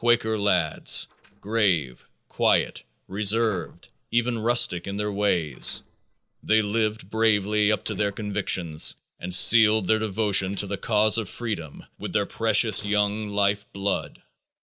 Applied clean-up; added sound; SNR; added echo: neural separator model SepFormer DNS4.